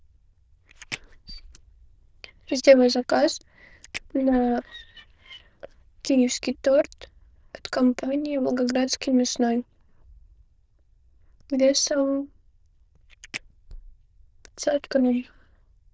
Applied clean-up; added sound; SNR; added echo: neural diffusion model UNIVERSE++.